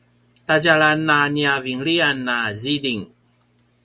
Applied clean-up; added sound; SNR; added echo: none; none; none; none.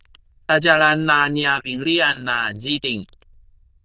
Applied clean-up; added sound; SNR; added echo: neural diffusion model UNIVERSE++.